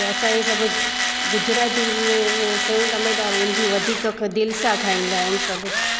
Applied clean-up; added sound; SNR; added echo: none; Tools; 0 dB; none.